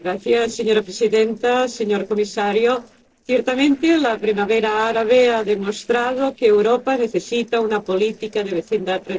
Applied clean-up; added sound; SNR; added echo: neural separator model SepFormer DNS4.